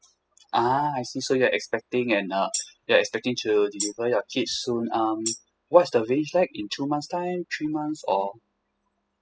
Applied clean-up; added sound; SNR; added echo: classical method spectral subtraction.